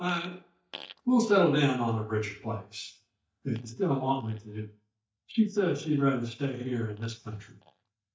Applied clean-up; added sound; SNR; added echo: neural mask model DeepFilterNet 3.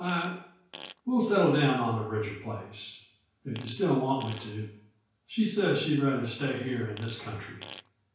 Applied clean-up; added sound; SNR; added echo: none; Fart; 19 dB; reverberation time 0.5 s.